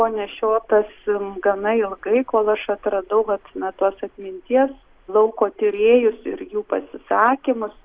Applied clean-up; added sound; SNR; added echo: none; none; none; none.